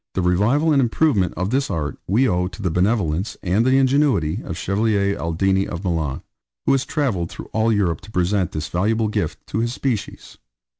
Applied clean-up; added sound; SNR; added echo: none; none; none; none.